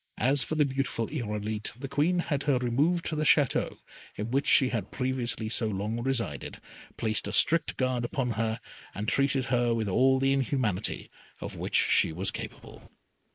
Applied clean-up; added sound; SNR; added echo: neural mask model Resemble Enhance denoiser.